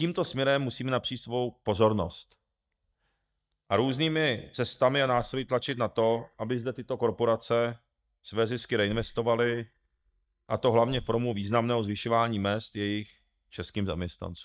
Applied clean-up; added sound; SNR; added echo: neural mask model DeepFilterNet 3.